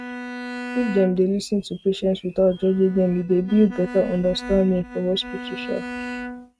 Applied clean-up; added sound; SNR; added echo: neural mask model RNNoise.